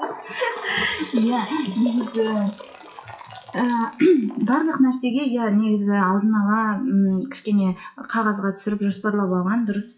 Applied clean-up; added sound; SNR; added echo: classical method WPE with log-MMSE.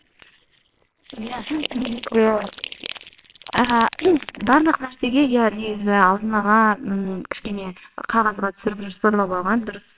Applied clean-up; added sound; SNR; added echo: neural separator model SepFormer WHAMR!.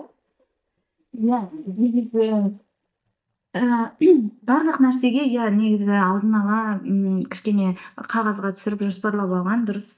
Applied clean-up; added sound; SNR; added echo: neural mask model DeepFilterNet 3.